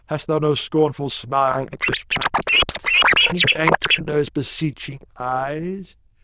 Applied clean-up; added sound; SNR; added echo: neural diffusion model UNIVERSE++.